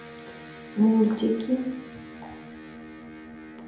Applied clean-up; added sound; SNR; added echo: none; Electric guitar; 14 dB; reverberation time 0.7 s.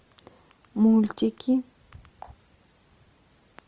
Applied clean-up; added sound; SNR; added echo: none; none; none; none.